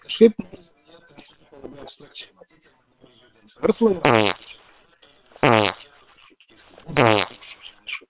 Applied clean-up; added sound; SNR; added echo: neural separator model SepFormer WHAM!.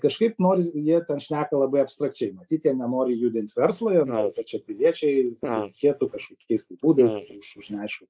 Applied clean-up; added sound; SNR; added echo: neural mask model Resemble Enhance denoiser.